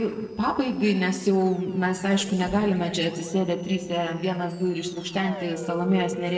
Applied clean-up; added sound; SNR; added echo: neural separator model SepFormer DNS4.